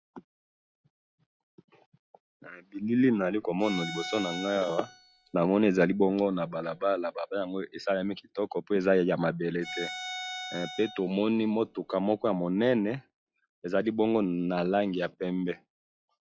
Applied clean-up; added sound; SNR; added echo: classical method log-MMSE.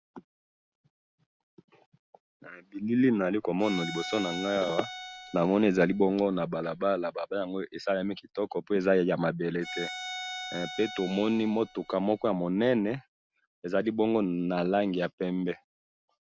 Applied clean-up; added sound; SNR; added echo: none; Bowed string instrument; 12 dB; none.